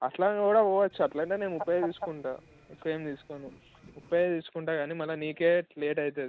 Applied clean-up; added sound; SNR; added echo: none; Fowl; 15 dB; none.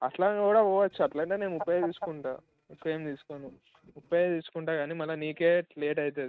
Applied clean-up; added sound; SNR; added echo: neural mask model RNNoise.